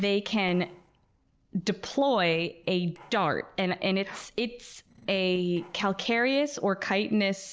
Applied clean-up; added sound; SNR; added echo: neural separator model SepFormer DNS4.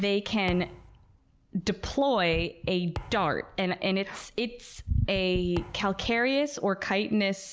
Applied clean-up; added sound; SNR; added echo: none; Thump, thud; 17 dB; none.